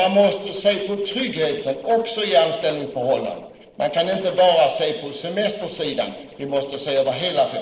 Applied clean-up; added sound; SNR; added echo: neural separator model SepFormer DNS4.